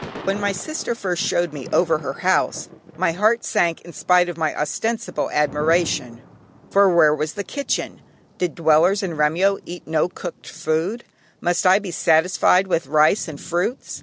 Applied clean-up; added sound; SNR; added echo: none; Thunder / Rain; 20 dB; none.